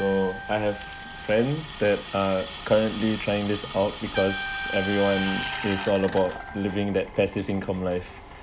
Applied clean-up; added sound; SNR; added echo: none; Trumpet + Drill; 10 dB; none.